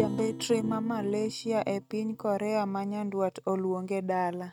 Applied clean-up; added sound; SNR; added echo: neural mask model RNNoise.